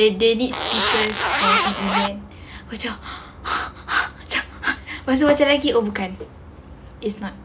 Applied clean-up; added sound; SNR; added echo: none; Zipper (clothing); -2 dB; none.